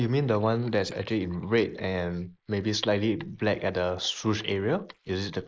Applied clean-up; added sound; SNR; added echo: neural mask model Resemble Enhance denoiser.